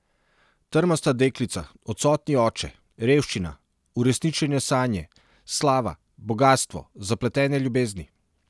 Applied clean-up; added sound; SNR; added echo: none; none; none; none.